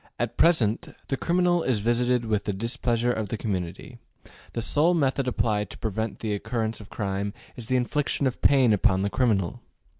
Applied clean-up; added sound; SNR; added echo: none; none; none; none.